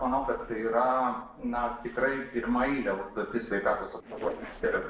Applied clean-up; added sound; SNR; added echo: neural separator model SepFormer DNS4.